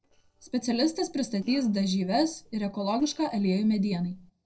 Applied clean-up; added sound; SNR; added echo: neural separator model SepFormer DNS4.